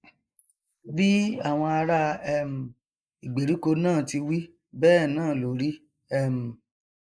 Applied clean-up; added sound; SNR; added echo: neural mask model Resemble Enhance denoiser.